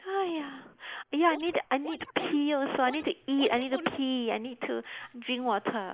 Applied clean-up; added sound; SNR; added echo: neural mask model Resemble Enhance denoiser.